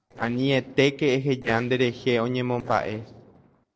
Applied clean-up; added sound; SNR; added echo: neural separator model SepFormer DNS4.